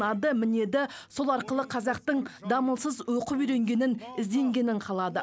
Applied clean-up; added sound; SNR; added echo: none; none; none; none.